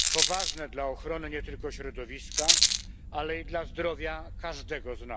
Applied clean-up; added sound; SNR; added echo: none; Rattle; -4 dB; none.